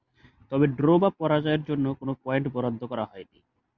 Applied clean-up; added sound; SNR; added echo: none; none; none; none.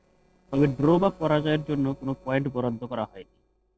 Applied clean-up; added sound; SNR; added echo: neural separator model SepFormer DNS4.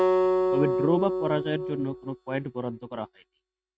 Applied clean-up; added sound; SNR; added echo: neural mask model RNNoise.